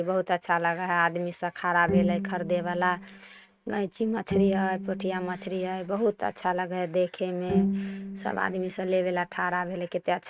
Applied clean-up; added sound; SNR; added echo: neural mask model RNNoise.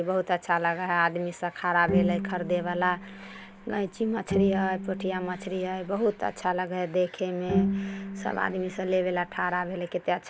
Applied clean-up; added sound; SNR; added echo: none; Bowed string instrument; 3 dB; none.